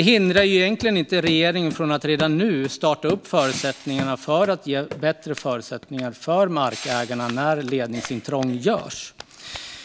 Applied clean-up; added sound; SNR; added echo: none; Run + Crushing; 16 dB; none.